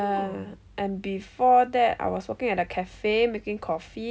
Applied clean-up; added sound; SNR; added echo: none; none; none; none.